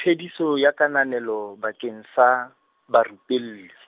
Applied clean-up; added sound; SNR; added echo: none; none; none; none.